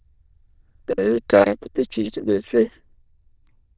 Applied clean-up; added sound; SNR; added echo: neural diffusion model UNIVERSE++.